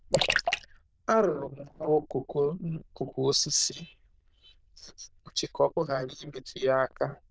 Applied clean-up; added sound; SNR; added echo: neural diffusion model UNIVERSE++.